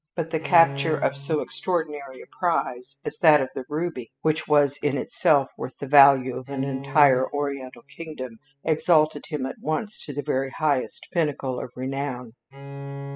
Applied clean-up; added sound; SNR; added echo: classical method spectral subtraction.